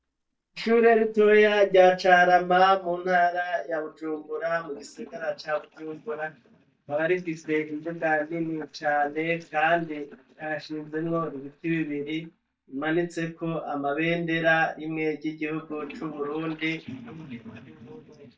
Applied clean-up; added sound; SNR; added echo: neural mask model DeepFilterNet 3.